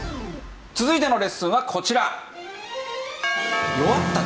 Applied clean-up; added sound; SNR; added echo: none; none; none; none.